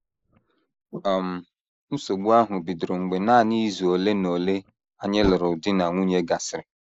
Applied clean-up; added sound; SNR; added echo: neural mask model Resemble Enhance denoiser.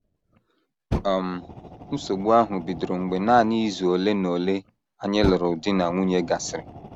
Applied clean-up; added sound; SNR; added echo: none; Fire; 13 dB; none.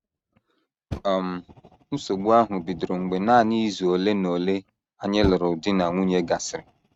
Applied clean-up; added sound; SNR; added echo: neural mask model RNNoise.